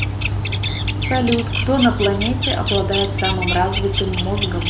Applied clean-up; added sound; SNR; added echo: none; Bird; 6 dB; none.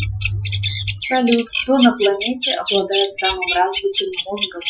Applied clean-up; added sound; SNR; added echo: classical method Wiener filter.